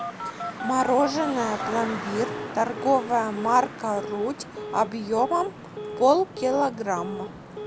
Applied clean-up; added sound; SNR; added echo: none; Traffic noise, roadway noise + Telephone; 9 dB; none.